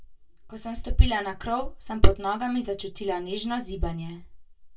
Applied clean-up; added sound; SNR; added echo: none; none; none; reverberation time 0.1 s.